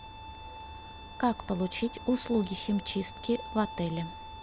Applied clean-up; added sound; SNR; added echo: none; Bowed string instrument; 14 dB; none.